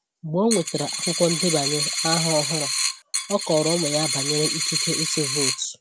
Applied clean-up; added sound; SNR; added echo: none; Coin (dropping); -1 dB; none.